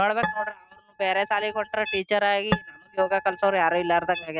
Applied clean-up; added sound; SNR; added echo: neural mask model RNNoise.